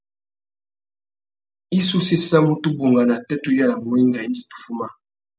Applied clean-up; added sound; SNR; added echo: none; none; none; none.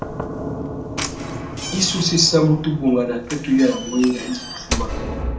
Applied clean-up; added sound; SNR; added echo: none; Knock / Slam; 7 dB; reverberation time 0.4 s.